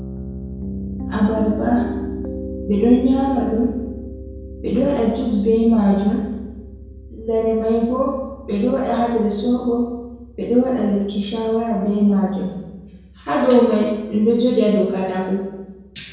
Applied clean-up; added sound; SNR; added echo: none; Piano; 13 dB; reverberation time 1.0 s.